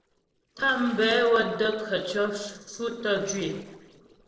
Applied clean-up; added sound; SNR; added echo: neural separator model SepFormer DNS4.